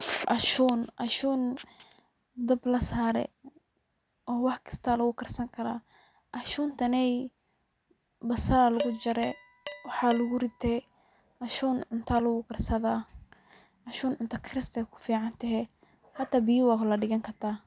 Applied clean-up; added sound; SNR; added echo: none; Dishes, pots, and pans; 13 dB; none.